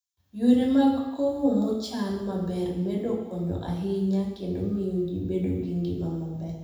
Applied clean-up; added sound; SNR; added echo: none; none; none; reverberation time 1.0 s.